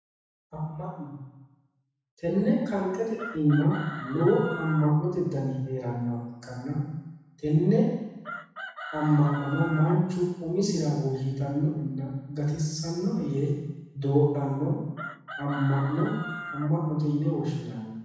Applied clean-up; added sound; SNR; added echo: none; Chicken, rooster; 12 dB; reverberation time 1.1 s.